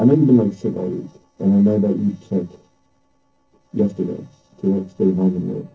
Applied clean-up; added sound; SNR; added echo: neural separator model SepFormer DNS4.